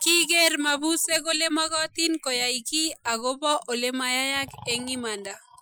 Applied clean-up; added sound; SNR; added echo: classical method Wiener filter.